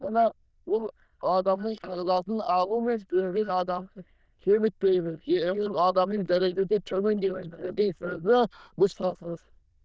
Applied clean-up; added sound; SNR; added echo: neural diffusion model UNIVERSE++.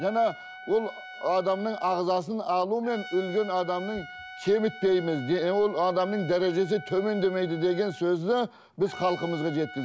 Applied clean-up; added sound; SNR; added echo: none; Trumpet; 16 dB; none.